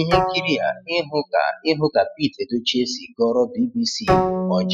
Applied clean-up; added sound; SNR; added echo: classical method spectral subtraction.